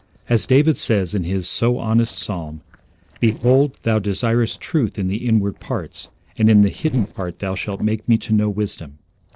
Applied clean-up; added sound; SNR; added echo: neural separator model SepFormer DNS4.